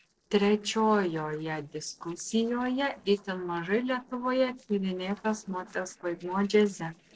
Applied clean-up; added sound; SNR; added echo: neural separator model SepFormer DNS4.